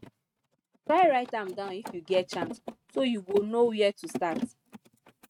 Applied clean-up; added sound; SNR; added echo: neural mask model RNNoise.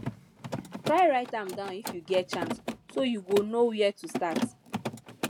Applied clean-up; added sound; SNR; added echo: none; Mechanisms; 7 dB; none.